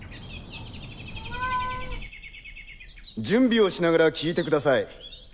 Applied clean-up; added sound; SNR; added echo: none; Bird / Dog; 17 dB; none.